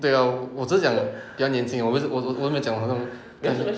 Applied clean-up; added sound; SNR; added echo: none; none; none; none.